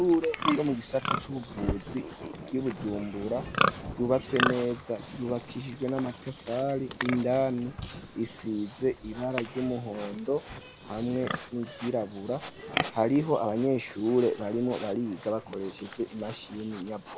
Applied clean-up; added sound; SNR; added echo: none; Livestock, farm animals, working animals; 6 dB; none.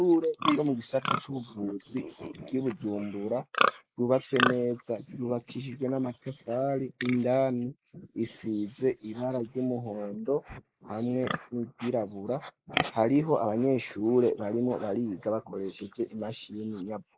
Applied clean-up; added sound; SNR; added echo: neural mask model Resemble Enhance denoiser.